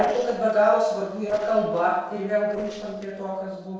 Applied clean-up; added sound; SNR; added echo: neural separator model SepFormer DNS4.